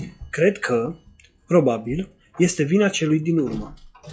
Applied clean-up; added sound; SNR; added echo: classical method log-MMSE.